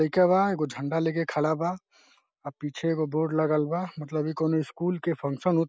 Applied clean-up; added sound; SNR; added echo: none; none; none; none.